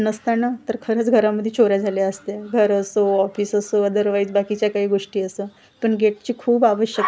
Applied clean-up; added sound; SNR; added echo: none; none; none; none.